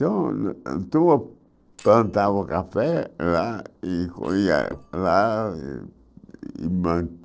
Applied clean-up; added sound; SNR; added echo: neural separator model SepFormer DNS4.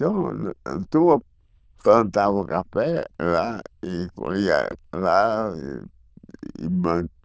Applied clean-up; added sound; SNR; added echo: neural diffusion model UNIVERSE++.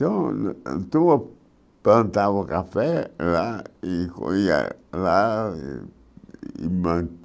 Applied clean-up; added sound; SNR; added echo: none; none; none; none.